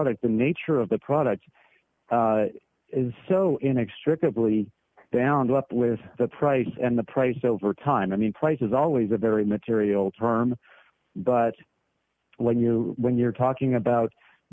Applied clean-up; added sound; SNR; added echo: none; none; none; none.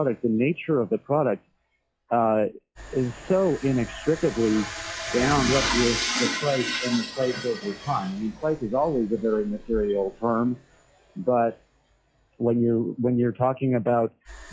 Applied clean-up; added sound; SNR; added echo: classical method log-MMSE.